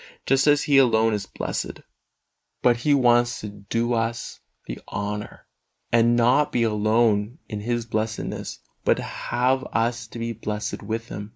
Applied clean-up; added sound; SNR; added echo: neural mask model Resemble Enhance denoiser.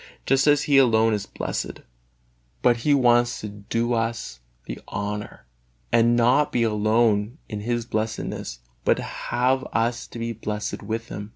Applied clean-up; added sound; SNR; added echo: none; none; none; none.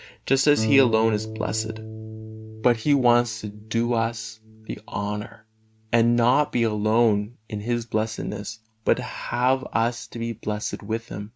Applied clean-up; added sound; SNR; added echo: neural mask model RNNoise.